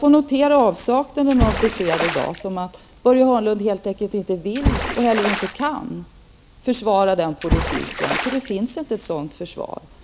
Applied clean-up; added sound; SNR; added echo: none; Water / Splash, splatter; 5 dB; none.